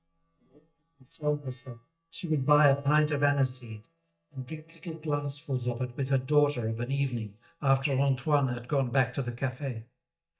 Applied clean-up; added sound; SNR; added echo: neural mask model DeepFilterNet 3.